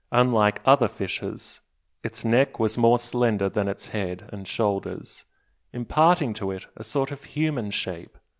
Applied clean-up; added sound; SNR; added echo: none; none; none; none.